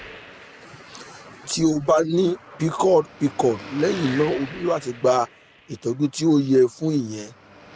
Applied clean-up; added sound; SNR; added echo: none; Car passing by / Traffic noise, roadway noise / Engine; 19 dB; none.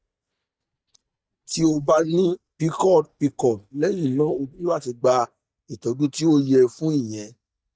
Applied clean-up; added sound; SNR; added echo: neural mask model DeepFilterNet 3.